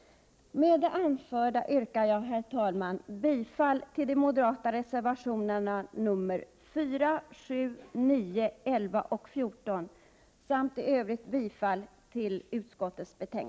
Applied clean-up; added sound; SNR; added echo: none; none; none; none.